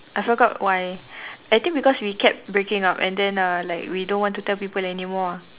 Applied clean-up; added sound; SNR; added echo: none; none; none; none.